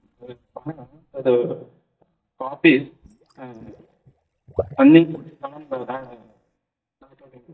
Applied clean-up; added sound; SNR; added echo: neural mask model DeepFilterNet 3.